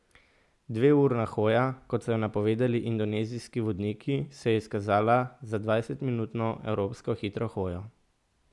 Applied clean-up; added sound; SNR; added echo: none; none; none; none.